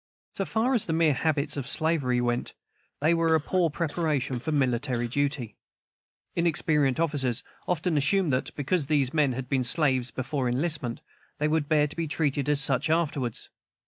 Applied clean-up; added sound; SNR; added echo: neural mask model DeepFilterNet 3.